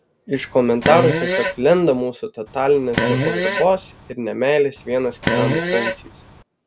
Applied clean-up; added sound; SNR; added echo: none; Fart; 2 dB; none.